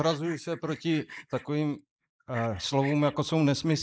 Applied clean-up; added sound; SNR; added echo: neural mask model Resemble Enhance denoiser.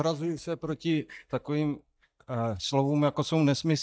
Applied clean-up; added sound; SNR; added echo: neural mask model DeepFilterNet 3.